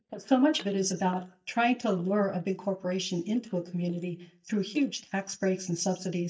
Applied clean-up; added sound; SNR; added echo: neural mask model DeepFilterNet 3.